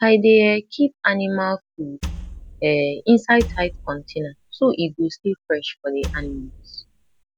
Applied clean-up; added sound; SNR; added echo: none; Wood; 13 dB; none.